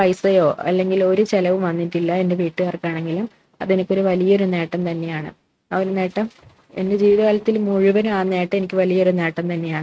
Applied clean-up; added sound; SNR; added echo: neural mask model RNNoise.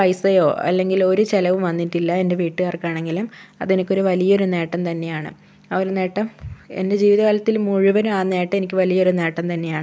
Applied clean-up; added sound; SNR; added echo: none; none; none; none.